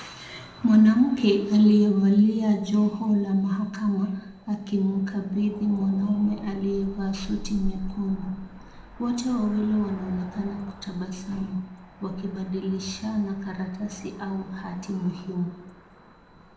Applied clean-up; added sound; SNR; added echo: none; Cricket / Motor vehicle (road); 17 dB; reverberation time 0.7 s.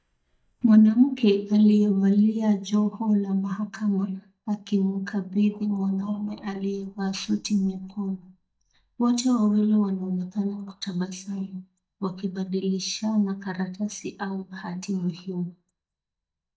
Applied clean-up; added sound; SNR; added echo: neural mask model DeepFilterNet 3.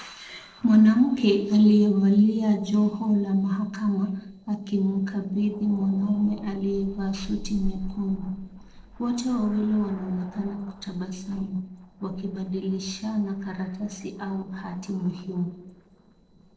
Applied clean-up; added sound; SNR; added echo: neural separator model SepFormer DNS4.